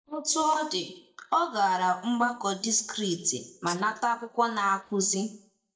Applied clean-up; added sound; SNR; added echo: neural mask model DeepFilterNet 3.